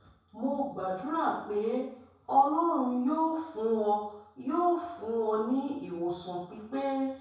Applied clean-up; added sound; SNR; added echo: none; none; none; reverberation time 0.7 s.